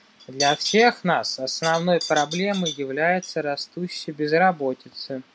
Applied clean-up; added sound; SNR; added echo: none; none; none; none.